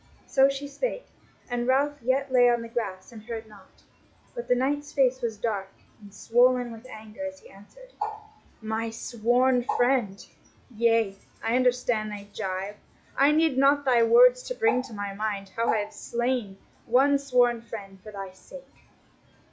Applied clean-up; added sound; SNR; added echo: classical method log-MMSE.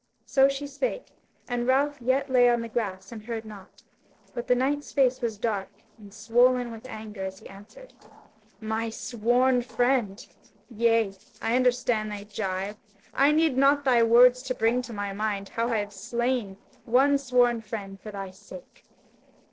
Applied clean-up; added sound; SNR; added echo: neural separator model SepFormer DNS4.